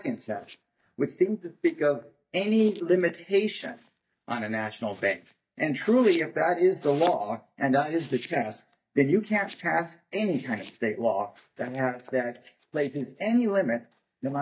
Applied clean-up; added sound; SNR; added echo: neural mask model DeepFilterNet 3.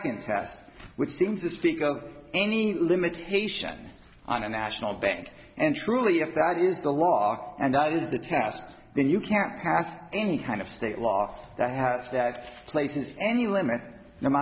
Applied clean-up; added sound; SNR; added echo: none; none; none; none.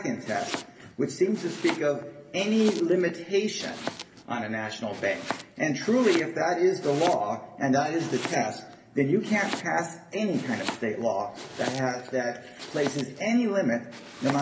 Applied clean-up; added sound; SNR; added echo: none; Domestic sounds, home sounds; 12 dB; reverberation time 0.3 s.